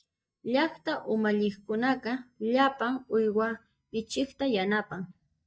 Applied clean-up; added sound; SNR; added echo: neural mask model DeepFilterNet 3.